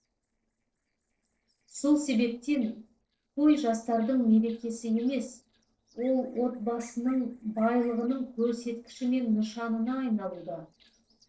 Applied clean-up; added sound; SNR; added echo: neural separator model SepFormer DNS4.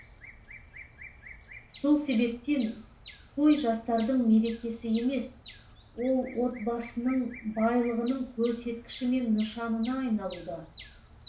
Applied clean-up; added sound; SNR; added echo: none; Bird vocalization, bird call, bird song; 19 dB; reverberation time 0.3 s.